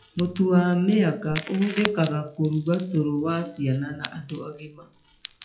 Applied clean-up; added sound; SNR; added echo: classical method WPE with log-MMSE.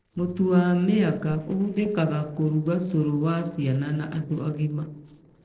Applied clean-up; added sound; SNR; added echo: neural separator model SepFormer DNS4.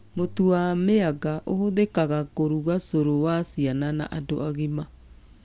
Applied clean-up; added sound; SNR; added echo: none; none; none; none.